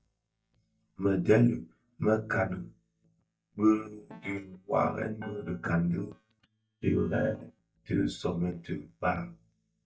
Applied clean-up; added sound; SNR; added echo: neural mask model DeepFilterNet 3.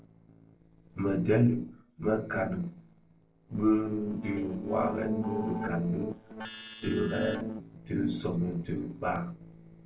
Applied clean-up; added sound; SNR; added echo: neural separator model SepFormer DNS4.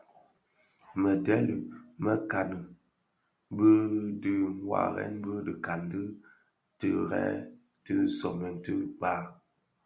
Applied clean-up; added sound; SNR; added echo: none; none; none; none.